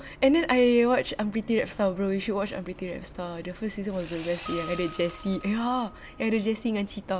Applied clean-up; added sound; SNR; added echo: none; Sawing + Harp; 17 dB; none.